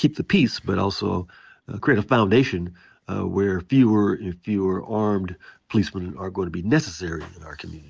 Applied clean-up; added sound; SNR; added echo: none; none; none; none.